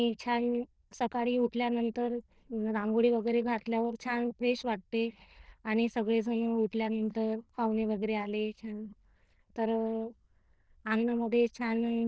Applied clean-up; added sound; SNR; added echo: neural diffusion model UNIVERSE++.